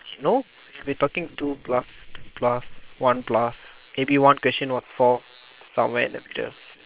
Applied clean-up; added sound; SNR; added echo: neural separator model SepFormer WHAM!.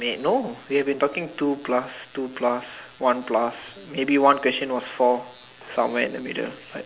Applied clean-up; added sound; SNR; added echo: none; none; none; none.